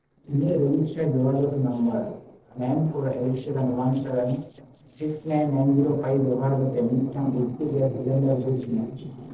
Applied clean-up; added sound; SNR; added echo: neural separator model SepFormer DNS4.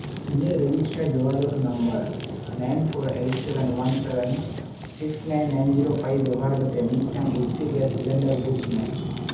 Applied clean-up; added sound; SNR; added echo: none; Fire; 7 dB; reverberation time 1.3 s.